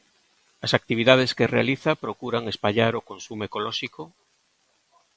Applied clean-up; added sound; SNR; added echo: none; none; none; none.